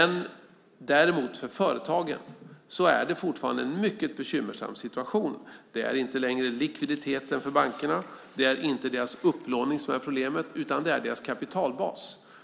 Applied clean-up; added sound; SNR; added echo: none; none; none; none.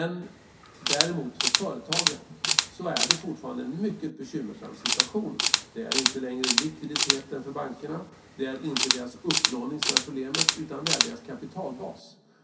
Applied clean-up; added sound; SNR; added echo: none; Camera; -5 dB; reverberation time 0.3 s.